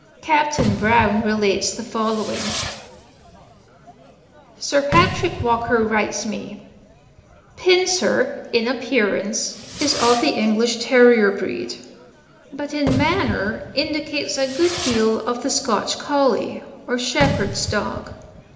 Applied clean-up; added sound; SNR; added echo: none; Fireworks; 10 dB; reverberation time 0.8 s.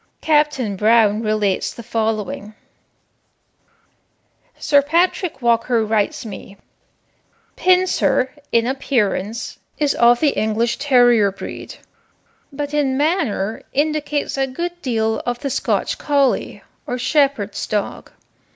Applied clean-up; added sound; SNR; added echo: none; none; none; none.